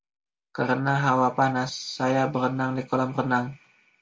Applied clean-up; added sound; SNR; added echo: none; none; none; none.